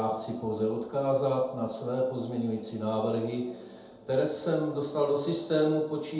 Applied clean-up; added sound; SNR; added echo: none; none; none; reverberation time 0.8 s.